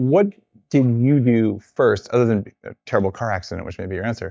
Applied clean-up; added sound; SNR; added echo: neural mask model DeepFilterNet 3.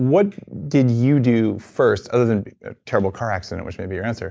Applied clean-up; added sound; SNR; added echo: none; none; none; none.